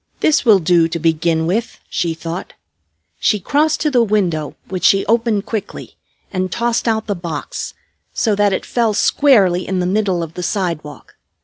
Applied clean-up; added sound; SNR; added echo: none; none; none; none.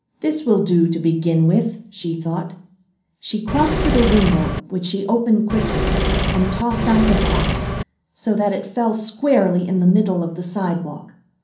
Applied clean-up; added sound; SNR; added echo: none; Engine / Mechanisms; 0 dB; reverberation time 0.6 s.